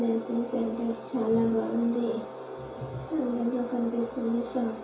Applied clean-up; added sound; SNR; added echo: none; Wind instrument, woodwind instrument; 15 dB; reverberation time 0.7 s.